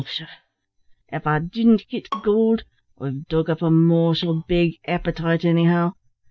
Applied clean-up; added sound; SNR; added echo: neural mask model DeepFilterNet 3.